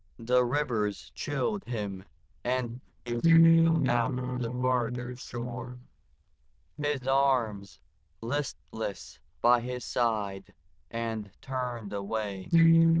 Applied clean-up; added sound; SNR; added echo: neural diffusion model UNIVERSE++.